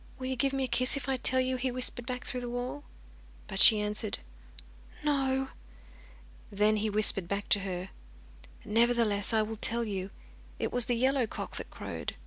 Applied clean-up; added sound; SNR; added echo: none; none; none; none.